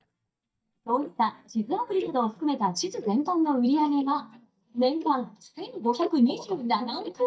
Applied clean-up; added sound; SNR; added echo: neural mask model DeepFilterNet 3.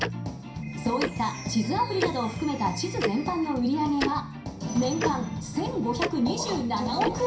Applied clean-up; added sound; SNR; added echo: none; Tick-tock; 8 dB; reverberation time 0.5 s.